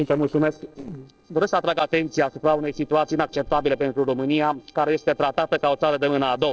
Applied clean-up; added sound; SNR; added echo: neural separator model SepFormer DNS4.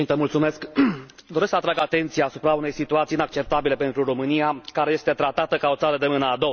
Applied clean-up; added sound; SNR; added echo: none; none; none; none.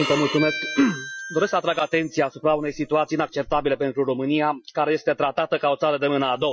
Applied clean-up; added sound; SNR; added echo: classical method Wiener filter.